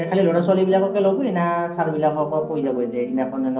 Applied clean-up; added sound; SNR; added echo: neural separator model SepFormer DNS4.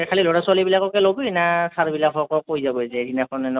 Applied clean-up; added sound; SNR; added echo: none; none; none; none.